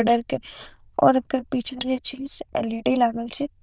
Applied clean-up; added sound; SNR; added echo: neural diffusion model UNIVERSE++.